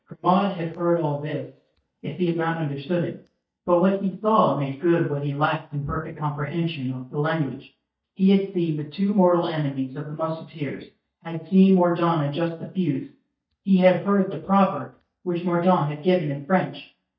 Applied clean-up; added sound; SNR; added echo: neural mask model DeepFilterNet 3.